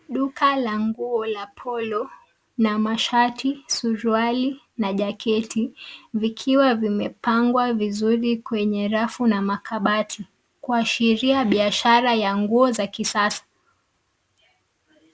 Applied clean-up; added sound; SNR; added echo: none; none; none; none.